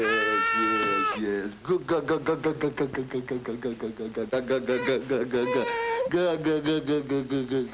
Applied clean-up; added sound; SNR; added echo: none; none; none; none.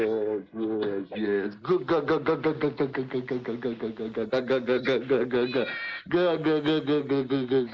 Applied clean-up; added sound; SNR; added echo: neural mask model Resemble Enhance denoiser.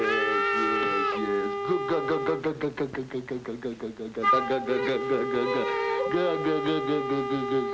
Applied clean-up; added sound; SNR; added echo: none; Wind instrument, woodwind instrument; 2 dB; none.